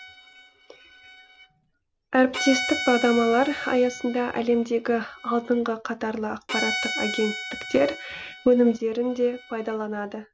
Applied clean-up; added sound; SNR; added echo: none; Bowed string instrument; 10 dB; none.